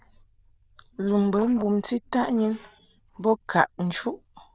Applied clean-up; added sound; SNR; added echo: neural diffusion model UNIVERSE++.